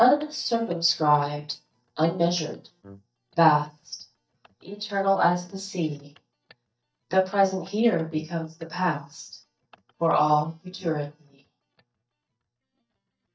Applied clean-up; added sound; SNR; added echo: neural mask model DeepFilterNet 3.